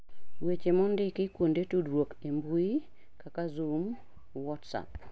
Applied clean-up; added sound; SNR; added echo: none; none; none; none.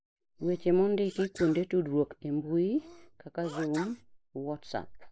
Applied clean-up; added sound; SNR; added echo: neural mask model Resemble Enhance denoiser.